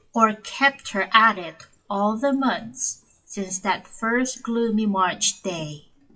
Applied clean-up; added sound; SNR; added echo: classical method WPE with log-MMSE.